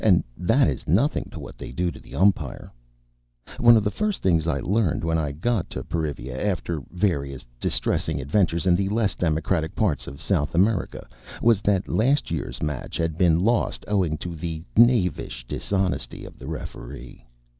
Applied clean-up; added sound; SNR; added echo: none; none; none; none.